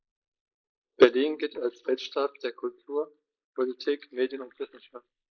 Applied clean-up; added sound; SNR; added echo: neural mask model Resemble Enhance denoiser.